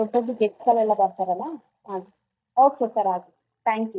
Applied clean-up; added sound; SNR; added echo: neural mask model DeepFilterNet 3.